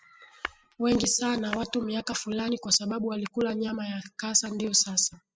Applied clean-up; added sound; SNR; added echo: classical method spectral subtraction.